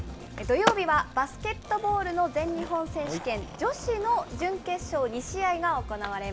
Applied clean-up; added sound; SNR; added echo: none; Skateboard; 10 dB; none.